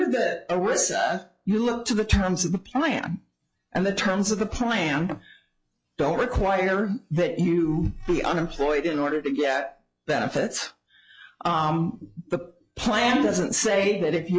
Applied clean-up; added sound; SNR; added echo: classical method log-MMSE.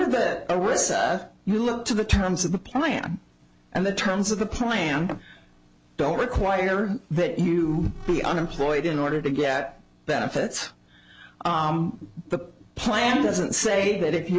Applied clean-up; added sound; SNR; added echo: none; Bass drum; 9 dB; none.